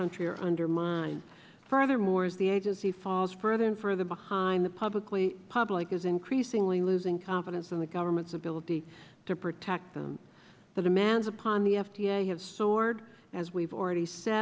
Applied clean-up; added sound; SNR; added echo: none; none; none; none.